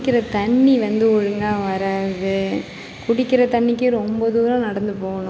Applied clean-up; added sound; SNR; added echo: none; none; none; none.